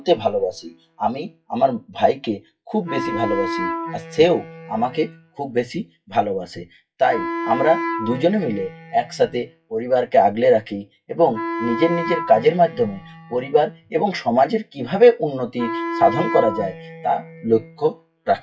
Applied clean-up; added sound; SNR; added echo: classical method WPE with log-MMSE.